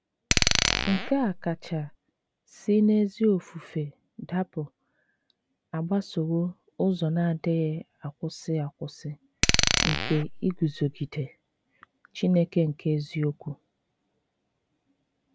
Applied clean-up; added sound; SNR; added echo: none; Glass; -2 dB; none.